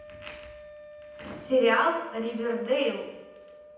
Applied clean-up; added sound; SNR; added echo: none; Wind instrument, woodwind instrument; 18 dB; reverberation time 0.8 s.